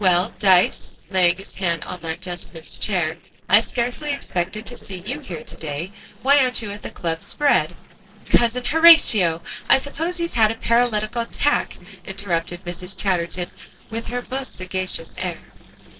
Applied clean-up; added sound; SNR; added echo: neural separator model SepFormer DNS4.